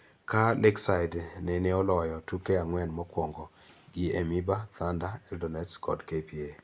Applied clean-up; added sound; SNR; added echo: none; none; none; none.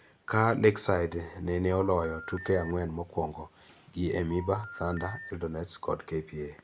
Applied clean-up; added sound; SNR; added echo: none; Telephone; 15 dB; none.